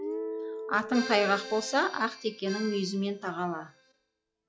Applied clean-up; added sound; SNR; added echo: classical method log-MMSE.